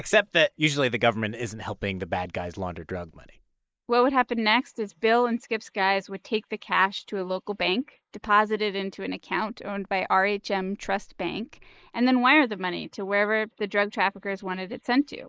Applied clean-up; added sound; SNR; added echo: neural mask model Resemble Enhance denoiser.